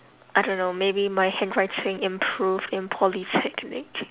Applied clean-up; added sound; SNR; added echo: none; none; none; none.